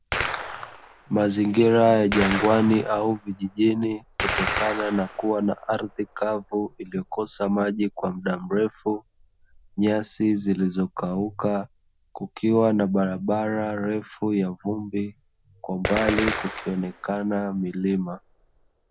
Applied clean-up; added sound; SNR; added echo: none; Gunshot, gunfire; 10 dB; none.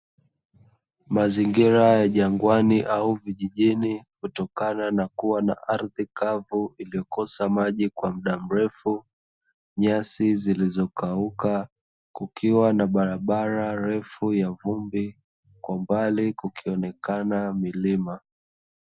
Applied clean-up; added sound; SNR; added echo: none; none; none; none.